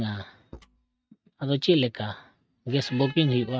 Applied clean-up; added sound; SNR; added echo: neural mask model RNNoise.